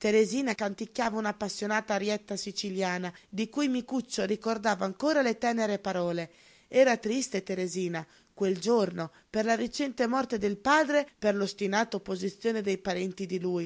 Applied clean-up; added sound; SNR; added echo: none; none; none; none.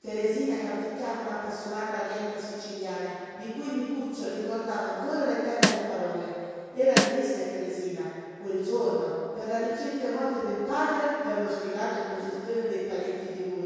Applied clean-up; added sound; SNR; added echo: none; Snare drum; -4 dB; reverberation time 2.2 s.